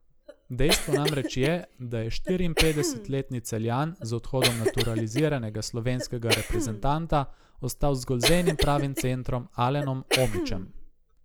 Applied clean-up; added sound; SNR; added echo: none; Cough; 5 dB; none.